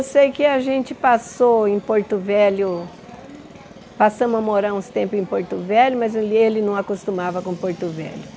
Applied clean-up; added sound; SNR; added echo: none; none; none; none.